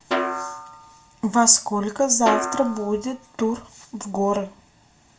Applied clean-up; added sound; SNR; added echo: none; Snare drum; 8 dB; reverberation time 0.2 s.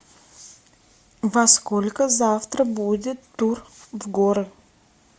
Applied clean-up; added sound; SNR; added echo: none; none; none; none.